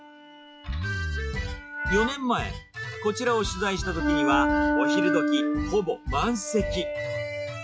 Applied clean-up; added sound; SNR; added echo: classical method log-MMSE.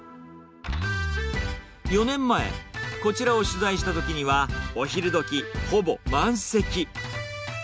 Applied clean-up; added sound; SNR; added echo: none; none; none; none.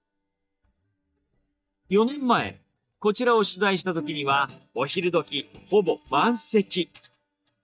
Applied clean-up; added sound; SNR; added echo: neural mask model DeepFilterNet 3.